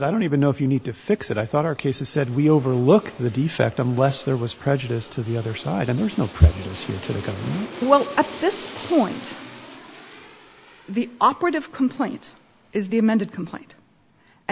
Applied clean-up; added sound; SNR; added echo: none; Aircraft; 19 dB; none.